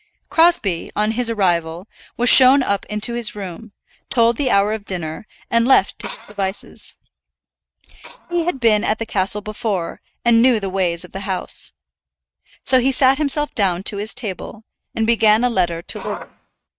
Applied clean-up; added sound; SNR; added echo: neural mask model RNNoise.